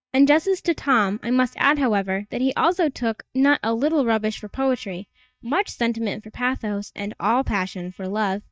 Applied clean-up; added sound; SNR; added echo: neural mask model DeepFilterNet 3.